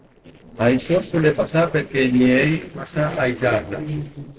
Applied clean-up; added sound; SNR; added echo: neural separator model SepFormer DNS4.